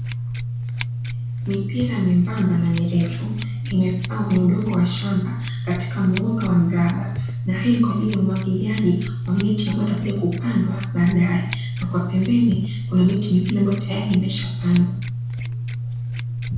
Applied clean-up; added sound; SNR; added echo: none; Scissors; 5 dB; reverberation time 0.6 s.